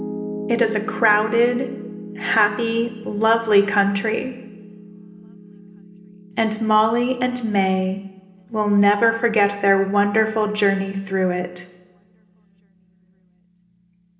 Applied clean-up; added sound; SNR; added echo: none; Piano; 14 dB; reverberation time 1.1 s.